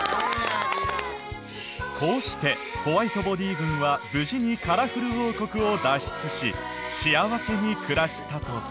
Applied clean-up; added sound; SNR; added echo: none; Bird; 16 dB; none.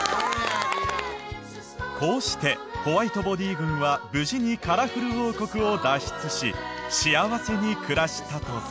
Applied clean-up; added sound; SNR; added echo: none; none; none; none.